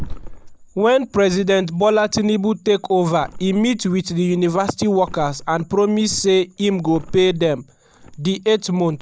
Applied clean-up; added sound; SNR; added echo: none; Thump, thud; 17 dB; none.